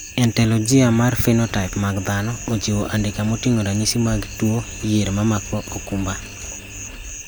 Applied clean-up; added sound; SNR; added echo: none; Engine; 15 dB; none.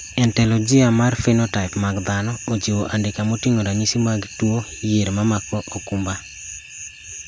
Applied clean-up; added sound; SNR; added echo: none; none; none; none.